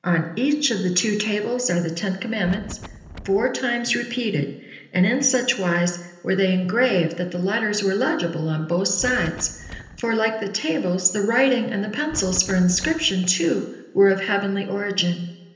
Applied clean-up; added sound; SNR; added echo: none; Wind; 15 dB; reverberation time 0.8 s.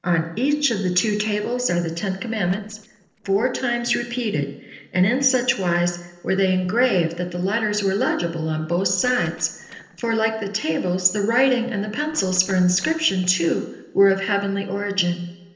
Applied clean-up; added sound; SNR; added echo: neural separator model SepFormer DNS4.